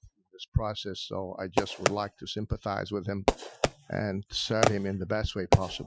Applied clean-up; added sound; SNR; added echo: classical method Wiener filter.